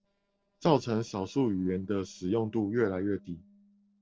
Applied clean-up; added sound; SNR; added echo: neural separator model SepFormer DNS4.